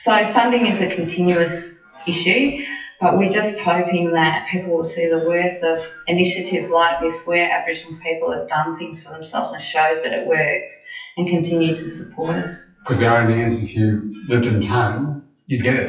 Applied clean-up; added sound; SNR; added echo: classical method WPE with log-MMSE.